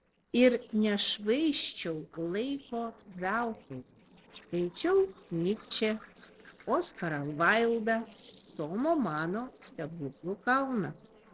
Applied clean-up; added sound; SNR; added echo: neural separator model SepFormer DNS4.